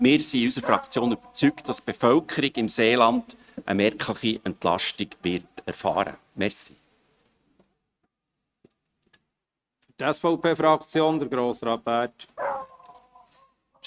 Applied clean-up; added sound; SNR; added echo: neural mask model RNNoise.